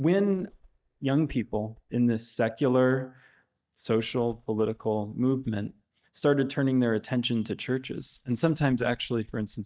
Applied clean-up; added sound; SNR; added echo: neural mask model DeepFilterNet 3.